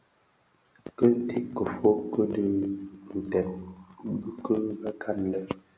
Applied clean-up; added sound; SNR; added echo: none; none; none; none.